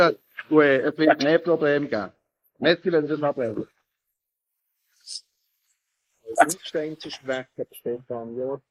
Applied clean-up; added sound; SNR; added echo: neural mask model Resemble Enhance denoiser.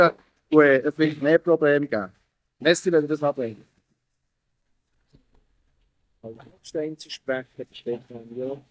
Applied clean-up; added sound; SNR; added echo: neural mask model DeepFilterNet 3.